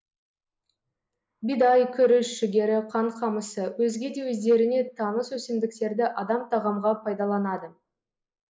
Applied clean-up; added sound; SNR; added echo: neural mask model Resemble Enhance denoiser.